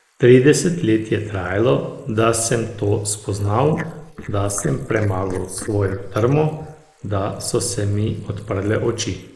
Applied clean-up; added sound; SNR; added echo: neural mask model Resemble Enhance denoiser.